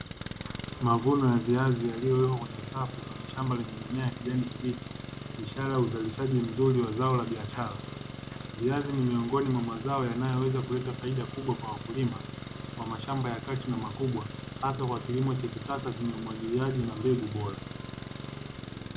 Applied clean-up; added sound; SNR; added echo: none; Engine; 8 dB; none.